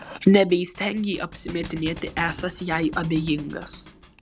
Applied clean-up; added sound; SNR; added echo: none; Thump, thud; 16 dB; none.